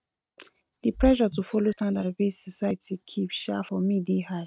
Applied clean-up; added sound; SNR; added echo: neural mask model RNNoise.